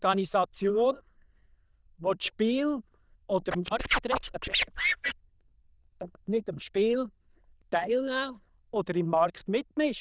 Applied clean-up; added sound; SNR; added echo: neural diffusion model UNIVERSE++.